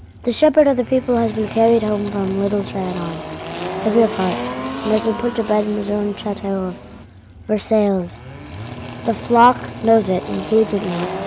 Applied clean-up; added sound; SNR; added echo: none; Engine; 10 dB; none.